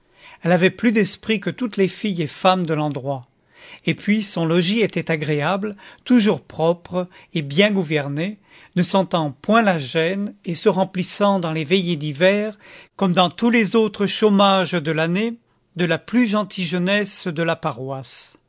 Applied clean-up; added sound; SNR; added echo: none; none; none; none.